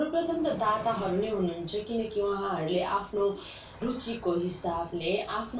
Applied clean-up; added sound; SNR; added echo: none; Train; 18 dB; reverberation time 0.2 s.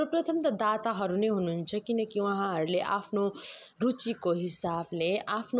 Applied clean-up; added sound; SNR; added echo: none; none; none; none.